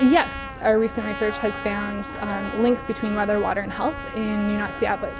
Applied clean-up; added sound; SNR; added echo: none; Trumpet; 11 dB; none.